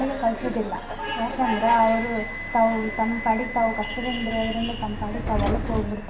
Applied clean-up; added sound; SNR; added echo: none; Subway, metro, underground; 7 dB; reverberation time 0.9 s.